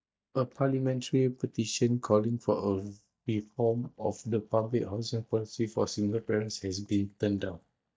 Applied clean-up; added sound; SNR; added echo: neural mask model DeepFilterNet 3.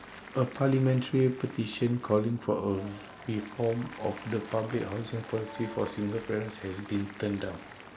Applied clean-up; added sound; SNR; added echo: none; Applause; 17 dB; none.